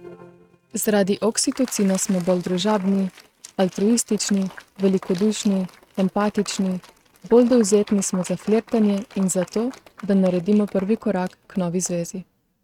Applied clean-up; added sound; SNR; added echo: neural mask model RNNoise.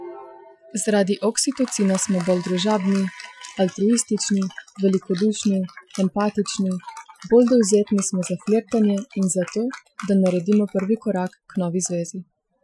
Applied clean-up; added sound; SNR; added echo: classical method Wiener filter.